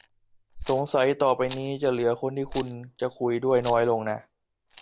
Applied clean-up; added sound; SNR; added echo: none; Rattle; 15 dB; none.